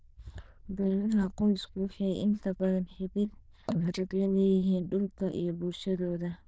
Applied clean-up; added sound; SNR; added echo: neural diffusion model UNIVERSE++.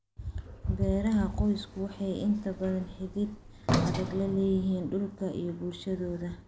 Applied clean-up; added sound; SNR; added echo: none; Sliding door; 7 dB; none.